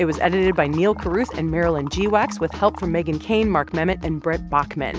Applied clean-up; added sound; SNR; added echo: none; Liquid; 17 dB; none.